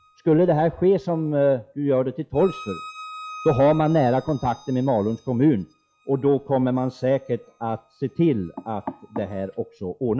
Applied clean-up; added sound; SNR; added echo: classical method log-MMSE.